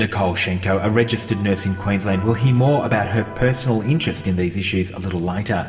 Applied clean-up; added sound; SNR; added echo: none; Electric guitar; 19 dB; reverberation time 1.9 s.